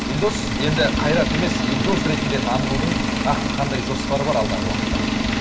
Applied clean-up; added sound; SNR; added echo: none; Engine; -2 dB; reverberation time 0.6 s.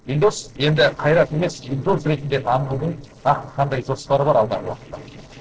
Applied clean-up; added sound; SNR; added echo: neural separator model SepFormer DNS4.